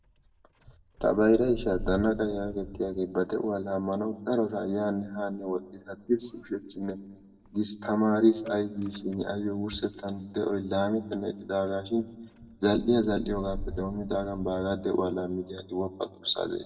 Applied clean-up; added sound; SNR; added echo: none; Engine starting / Motor vehicle (road); 16 dB; reverberation time 1.0 s.